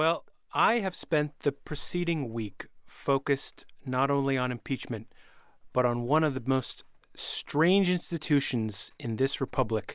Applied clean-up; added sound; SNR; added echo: none; none; none; none.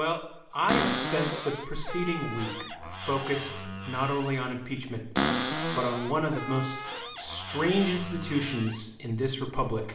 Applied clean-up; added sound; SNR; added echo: none; Cupboard open or close; 3 dB; reverberation time 0.9 s.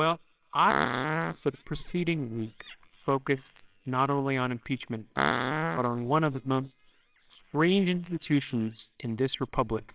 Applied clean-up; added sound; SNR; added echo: neural separator model SepFormer WHAMR!.